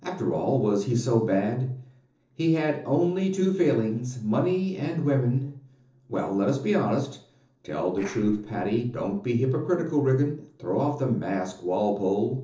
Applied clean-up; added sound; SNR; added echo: neural separator model SepFormer DNS4.